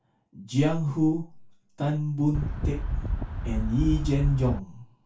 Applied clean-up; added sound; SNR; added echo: none; Wind; 1 dB; reverberation time 0.2 s.